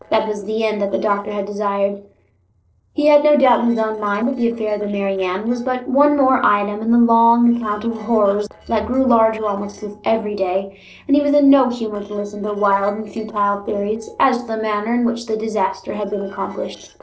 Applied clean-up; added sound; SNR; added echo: neural separator model SepFormer DNS4.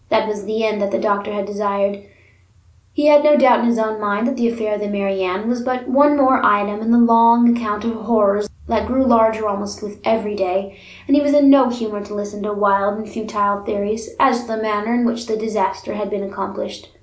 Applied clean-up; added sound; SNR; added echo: none; none; none; none.